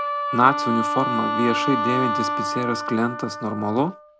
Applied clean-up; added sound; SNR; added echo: none; Wind instrument, woodwind instrument; 2 dB; none.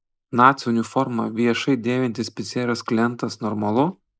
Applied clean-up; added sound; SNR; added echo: neural mask model Resemble Enhance denoiser.